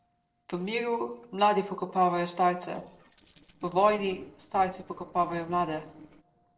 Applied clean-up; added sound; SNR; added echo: neural separator model SepFormer DNS4.